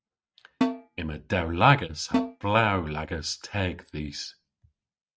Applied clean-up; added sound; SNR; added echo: neural mask model RNNoise.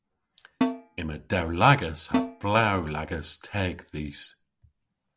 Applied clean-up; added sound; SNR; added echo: none; Snare drum; 4 dB; none.